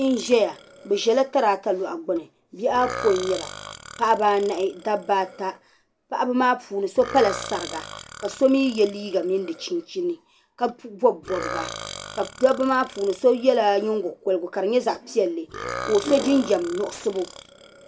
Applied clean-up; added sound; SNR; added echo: none; Burping, eructation; 15 dB; none.